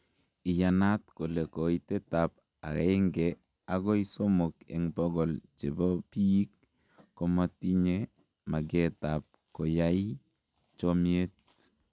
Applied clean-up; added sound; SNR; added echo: none; none; none; none.